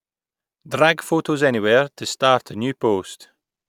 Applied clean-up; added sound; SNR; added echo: none; none; none; none.